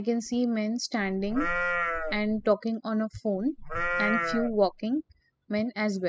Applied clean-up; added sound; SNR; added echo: classical method spectral subtraction.